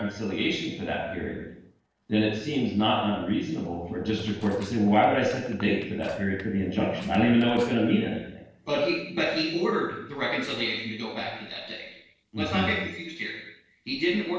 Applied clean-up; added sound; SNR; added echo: neural separator model SepFormer DNS4.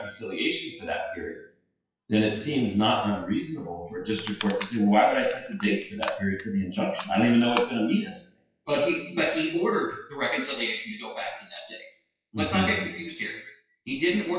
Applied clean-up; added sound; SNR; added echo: classical method WPE with log-MMSE.